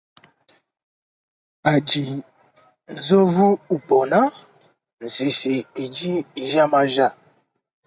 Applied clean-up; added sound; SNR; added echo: none; none; none; none.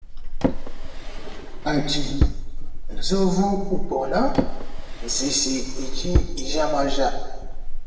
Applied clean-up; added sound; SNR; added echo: none; Drawer open or close; -4 dB; reverberation time 1.1 s.